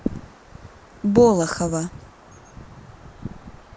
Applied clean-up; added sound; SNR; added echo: none; Wind; 14 dB; none.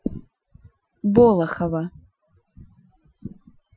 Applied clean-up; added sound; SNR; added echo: classical method Wiener filter.